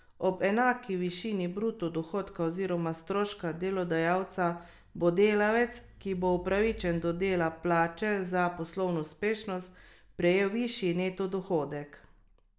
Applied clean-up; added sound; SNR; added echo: none; none; none; none.